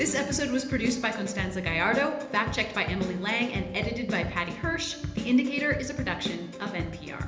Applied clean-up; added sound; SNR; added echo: none; none; none; reverberation time 1.0 s.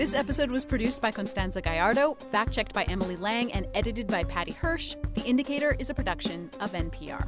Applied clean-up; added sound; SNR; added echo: none; none; none; none.